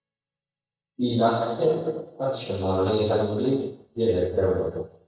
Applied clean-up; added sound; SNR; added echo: neural mask model DeepFilterNet 3.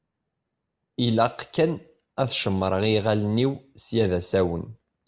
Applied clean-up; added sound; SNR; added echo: none; none; none; none.